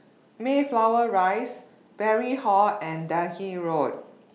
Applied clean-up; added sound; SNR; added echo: none; none; none; none.